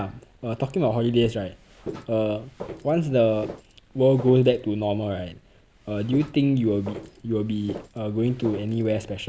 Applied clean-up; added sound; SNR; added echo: none; Walk, footsteps; 16 dB; none.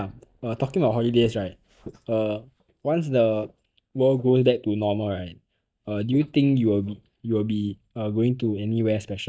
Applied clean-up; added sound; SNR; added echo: neural mask model DeepFilterNet 3.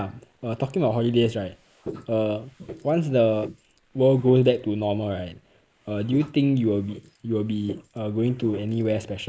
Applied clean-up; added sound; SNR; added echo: neural mask model Resemble Enhance denoiser.